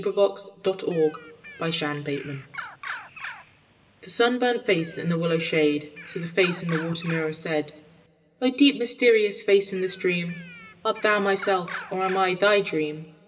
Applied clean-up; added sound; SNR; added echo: none; Bird; 16 dB; reverberation time 1.3 s.